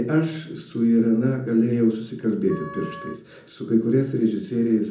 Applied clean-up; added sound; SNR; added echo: none; Wind instrument, woodwind instrument; 19 dB; reverberation time 0.5 s.